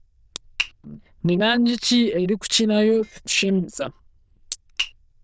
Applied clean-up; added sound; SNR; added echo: neural diffusion model UNIVERSE++.